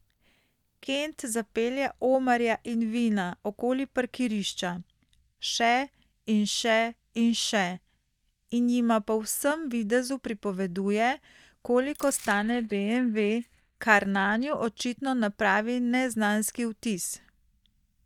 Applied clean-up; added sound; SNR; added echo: neural mask model DeepFilterNet 3.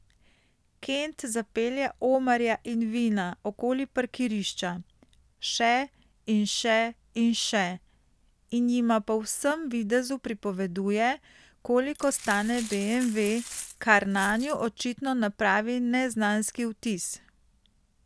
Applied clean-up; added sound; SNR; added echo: none; Glass; 12 dB; none.